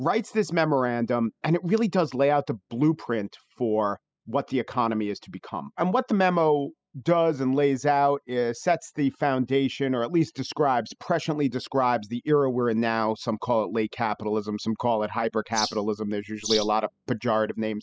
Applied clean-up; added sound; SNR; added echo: classical method spectral subtraction.